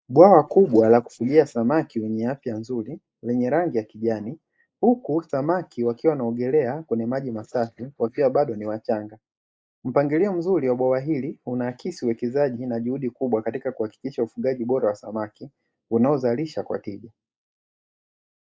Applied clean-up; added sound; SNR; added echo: neural mask model Resemble Enhance denoiser.